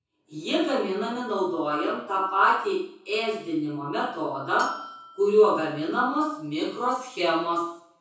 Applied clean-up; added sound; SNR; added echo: none; Bell; 17 dB; reverberation time 0.6 s.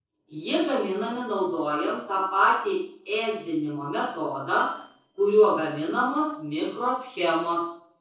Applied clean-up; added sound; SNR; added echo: neural separator model SepFormer DNS4.